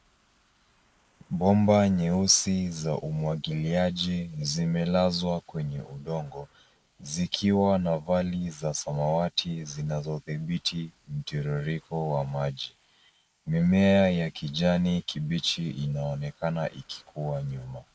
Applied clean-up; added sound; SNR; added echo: neural mask model Resemble Enhance denoiser.